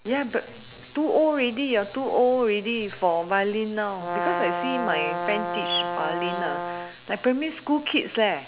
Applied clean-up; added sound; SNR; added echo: none; Brass instrument; 3 dB; none.